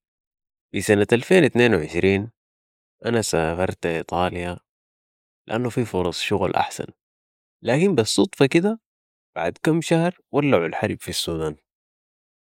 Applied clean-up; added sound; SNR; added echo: neural mask model Resemble Enhance denoiser.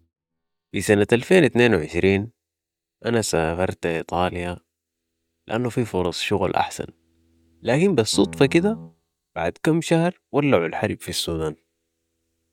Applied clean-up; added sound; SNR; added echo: neural mask model DeepFilterNet 3.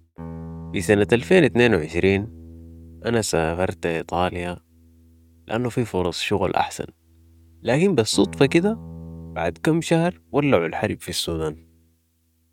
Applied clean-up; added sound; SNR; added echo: neural mask model RNNoise.